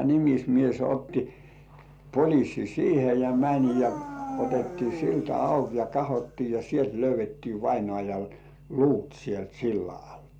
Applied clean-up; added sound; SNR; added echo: none; Dog; 11 dB; none.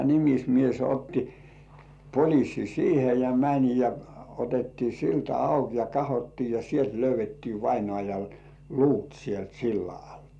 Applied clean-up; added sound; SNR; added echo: none; none; none; none.